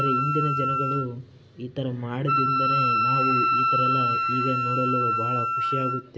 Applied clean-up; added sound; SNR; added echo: none; Wind instrument, woodwind instrument; -5 dB; none.